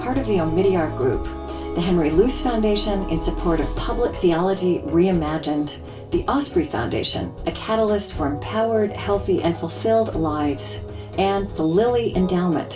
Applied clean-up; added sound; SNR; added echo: none; none; none; reverberation time 0.2 s.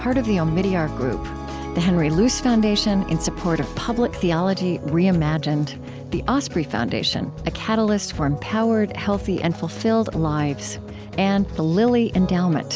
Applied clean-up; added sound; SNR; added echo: none; none; none; none.